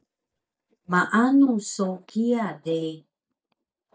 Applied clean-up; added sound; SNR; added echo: neural mask model DeepFilterNet 3.